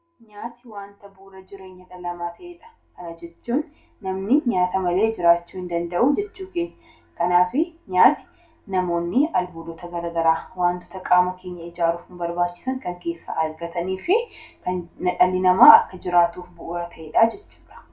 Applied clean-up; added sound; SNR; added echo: none; none; none; reverberation time 0.3 s.